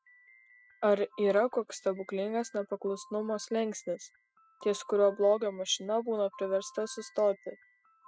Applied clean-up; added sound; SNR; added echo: classical method spectral subtraction.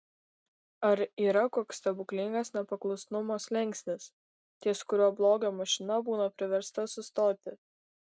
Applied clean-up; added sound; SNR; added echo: none; none; none; none.